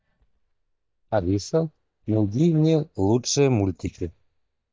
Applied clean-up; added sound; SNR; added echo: neural mask model DeepFilterNet 3.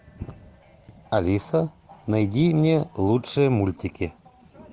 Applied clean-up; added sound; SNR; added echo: none; none; none; none.